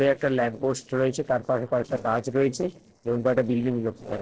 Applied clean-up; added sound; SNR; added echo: neural separator model SepFormer DNS4.